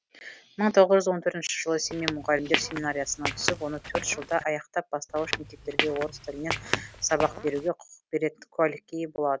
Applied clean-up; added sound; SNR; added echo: none; Squeak / Walk, footsteps; 5 dB; none.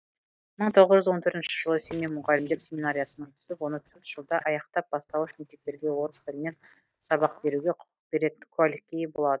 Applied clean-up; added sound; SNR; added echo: neural mask model DeepFilterNet 3.